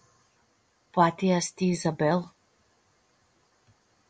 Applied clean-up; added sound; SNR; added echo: none; none; none; none.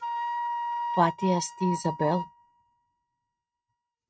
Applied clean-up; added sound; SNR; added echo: neural mask model RNNoise.